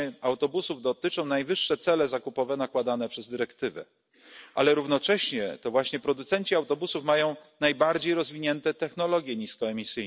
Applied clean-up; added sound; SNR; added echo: none; none; none; none.